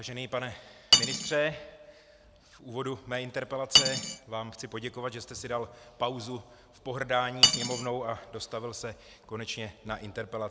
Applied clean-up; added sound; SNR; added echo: none; Cutlery, silverware; -4 dB; none.